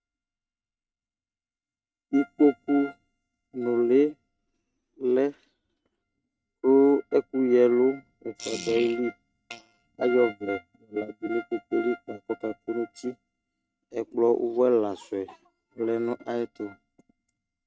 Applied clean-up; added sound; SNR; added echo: neural mask model RNNoise.